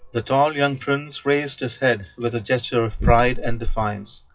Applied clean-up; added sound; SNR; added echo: classical method WPE with log-MMSE.